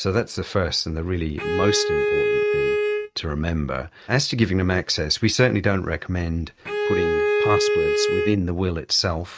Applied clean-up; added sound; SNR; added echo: neural mask model RNNoise.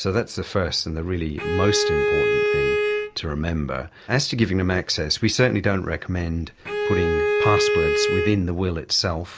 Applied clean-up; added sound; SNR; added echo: none; Bowed string instrument; -2 dB; none.